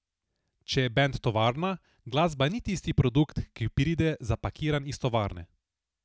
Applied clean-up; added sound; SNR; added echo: none; none; none; none.